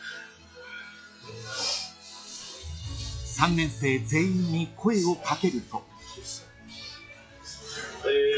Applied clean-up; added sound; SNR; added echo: classical method log-MMSE.